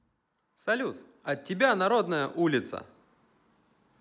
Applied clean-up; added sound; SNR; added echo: none; none; none; none.